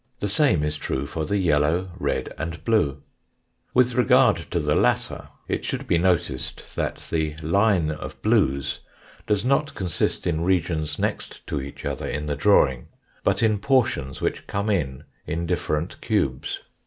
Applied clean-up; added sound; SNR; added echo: none; none; none; none.